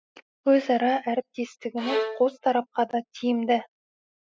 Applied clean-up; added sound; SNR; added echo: classical method spectral subtraction.